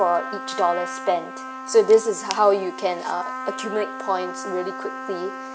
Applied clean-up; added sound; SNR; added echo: none; Trumpet; 10 dB; none.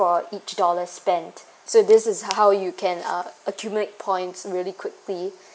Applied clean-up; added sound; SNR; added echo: none; none; none; none.